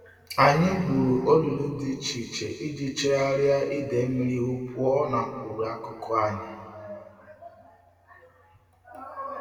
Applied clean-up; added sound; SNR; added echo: none; none; none; reverberation time 1.9 s.